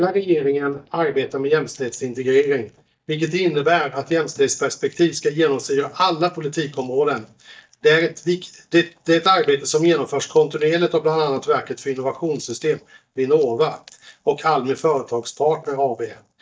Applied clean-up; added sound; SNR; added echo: neural mask model DeepFilterNet 3.